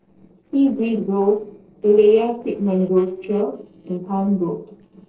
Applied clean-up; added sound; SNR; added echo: neural separator model SepFormer DNS4.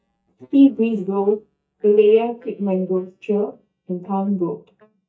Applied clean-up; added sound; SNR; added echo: neural mask model DeepFilterNet 3.